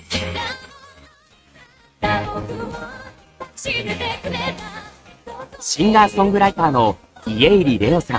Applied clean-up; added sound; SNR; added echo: neural mask model RNNoise.